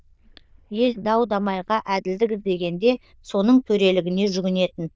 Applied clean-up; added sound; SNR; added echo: neural diffusion model UNIVERSE++.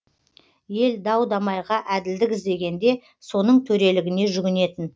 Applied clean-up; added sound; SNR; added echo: none; none; none; none.